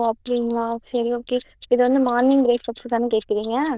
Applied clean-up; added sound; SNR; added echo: neural diffusion model UNIVERSE++.